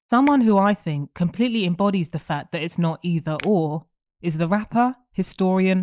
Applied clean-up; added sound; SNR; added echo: neural mask model DeepFilterNet 3.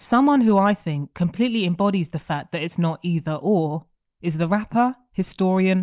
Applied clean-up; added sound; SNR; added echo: none; none; none; none.